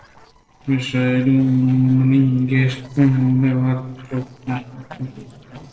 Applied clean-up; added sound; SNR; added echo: neural separator model SepFormer DNS4.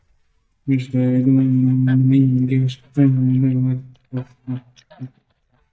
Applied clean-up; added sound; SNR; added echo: neural mask model DeepFilterNet 3.